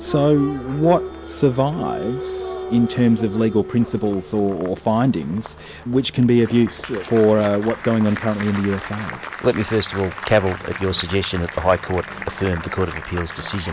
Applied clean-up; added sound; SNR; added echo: none; Applause; 12 dB; none.